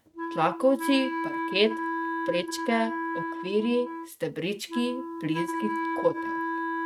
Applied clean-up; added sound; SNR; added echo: neural mask model RNNoise.